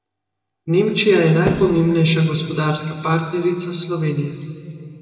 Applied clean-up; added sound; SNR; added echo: none; Thump, thud; 12 dB; reverberation time 2.3 s.